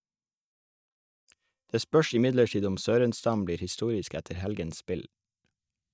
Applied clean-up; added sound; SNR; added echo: neural mask model DeepFilterNet 3.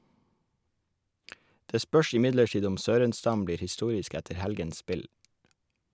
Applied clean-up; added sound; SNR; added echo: none; none; none; none.